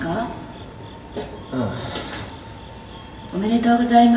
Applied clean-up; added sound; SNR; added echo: none; Subway, metro, underground; 19 dB; reverberation time 1.1 s.